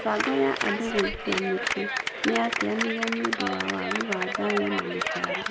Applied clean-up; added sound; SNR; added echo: none; Clapping; 1 dB; none.